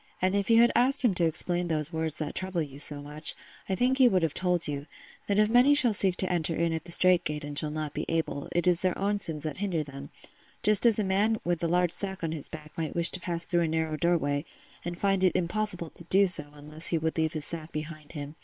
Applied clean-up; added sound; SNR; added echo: neural separator model SepFormer WHAM!.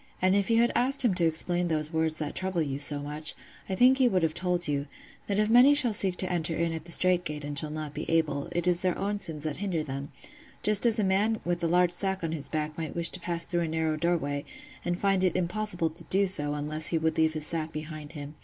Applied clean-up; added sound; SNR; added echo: none; none; none; none.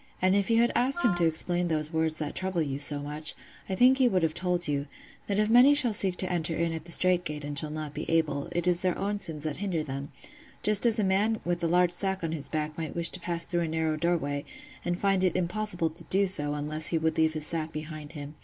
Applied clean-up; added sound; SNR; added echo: none; Wind instrument, woodwind instrument; 11 dB; none.